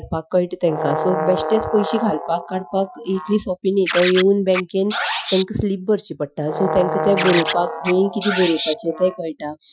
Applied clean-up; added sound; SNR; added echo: classical method Wiener filter.